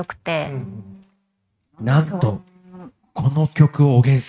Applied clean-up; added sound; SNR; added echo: neural mask model RNNoise.